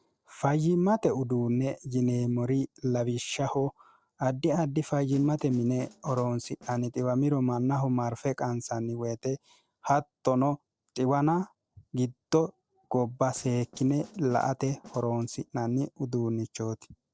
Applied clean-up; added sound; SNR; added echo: neural separator model SepFormer DNS4.